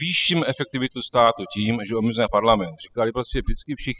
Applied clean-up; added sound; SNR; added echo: classical method spectral subtraction.